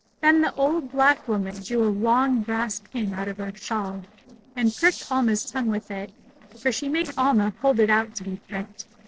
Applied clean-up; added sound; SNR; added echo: neural separator model SepFormer DNS4.